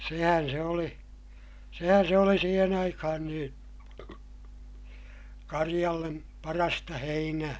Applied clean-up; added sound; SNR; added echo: none; none; none; none.